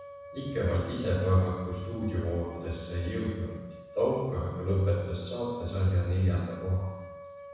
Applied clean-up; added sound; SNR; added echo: none; Wind instrument, woodwind instrument; 17 dB; reverberation time 1.1 s.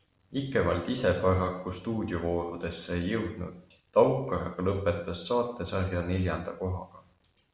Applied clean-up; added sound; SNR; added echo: none; none; none; none.